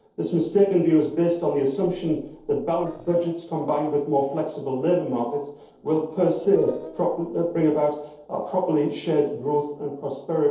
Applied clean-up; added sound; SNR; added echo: neural separator model SepFormer DNS4.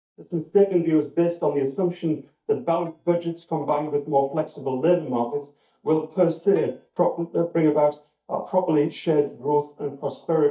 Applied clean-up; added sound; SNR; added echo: neural mask model DeepFilterNet 3.